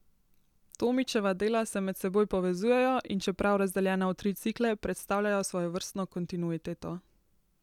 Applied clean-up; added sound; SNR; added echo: none; none; none; none.